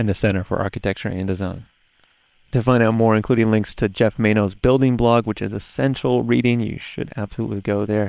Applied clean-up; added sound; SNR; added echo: neural separator model SepFormer WHAM!.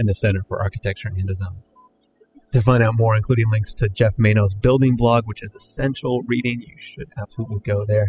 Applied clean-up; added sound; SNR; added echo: classical method spectral subtraction.